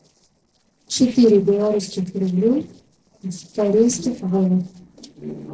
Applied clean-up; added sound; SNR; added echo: neural separator model SepFormer DNS4.